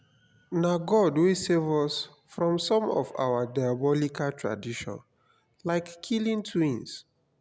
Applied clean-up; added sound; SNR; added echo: none; none; none; none.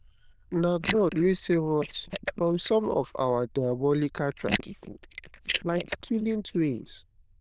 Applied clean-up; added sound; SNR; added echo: neural diffusion model UNIVERSE++.